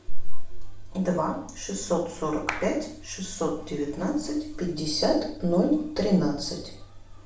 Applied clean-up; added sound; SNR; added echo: none; Clapping; 14 dB; reverberation time 0.5 s.